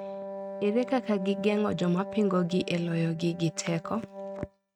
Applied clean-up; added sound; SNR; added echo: neural mask model RNNoise.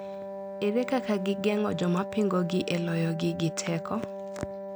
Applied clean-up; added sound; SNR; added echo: none; Wind instrument, woodwind instrument; 8 dB; none.